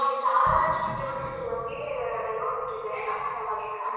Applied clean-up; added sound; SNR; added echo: neural separator model SepFormer DNS4.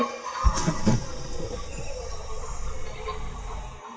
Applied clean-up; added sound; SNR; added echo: neural mask model DeepFilterNet 3.